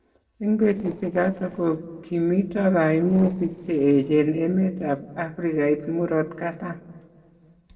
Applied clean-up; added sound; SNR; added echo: neural separator model SepFormer DNS4.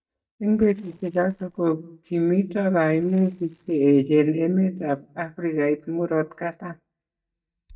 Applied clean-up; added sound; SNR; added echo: neural mask model DeepFilterNet 3.